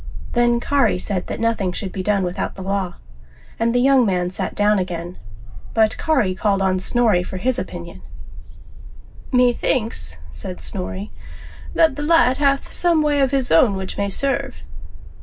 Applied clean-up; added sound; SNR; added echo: none; Bark; 6 dB; reverberation time 0.4 s.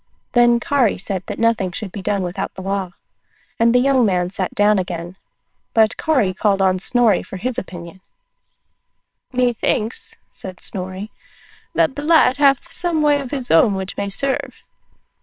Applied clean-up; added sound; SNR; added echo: neural separator model SepFormer WHAMR!.